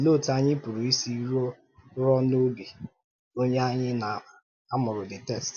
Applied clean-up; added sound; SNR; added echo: none; none; none; none.